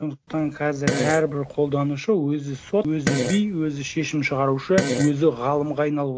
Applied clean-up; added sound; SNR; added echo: none; Fart; 7 dB; none.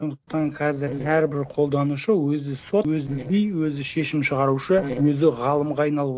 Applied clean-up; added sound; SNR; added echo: neural separator model SepFormer DNS4.